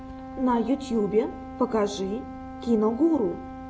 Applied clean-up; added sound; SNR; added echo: none; Brass instrument; 13 dB; none.